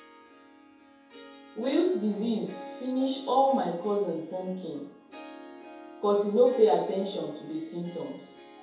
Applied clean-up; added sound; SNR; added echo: none; Harp; 18 dB; reverberation time 0.7 s.